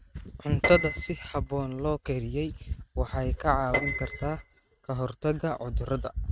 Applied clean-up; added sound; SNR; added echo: neural mask model RNNoise.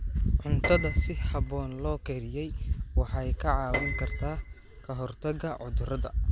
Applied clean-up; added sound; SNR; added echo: none; Piano; 11 dB; none.